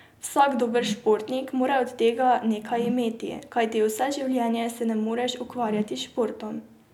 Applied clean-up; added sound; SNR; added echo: none; Whoosh, swoosh, swish; 14 dB; none.